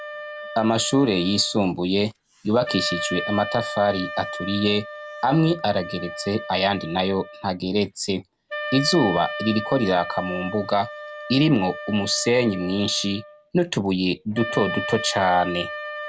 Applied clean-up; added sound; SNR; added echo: none; Wind instrument, woodwind instrument; 10 dB; none.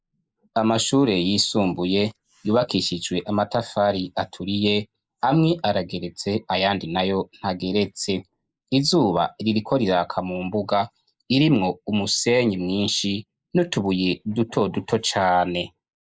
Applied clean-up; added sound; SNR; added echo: neural mask model Resemble Enhance denoiser.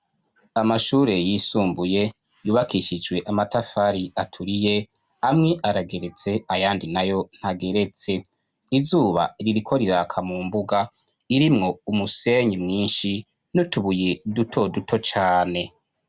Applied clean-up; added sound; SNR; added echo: none; none; none; none.